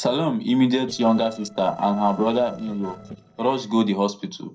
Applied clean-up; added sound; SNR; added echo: neural separator model SepFormer DNS4.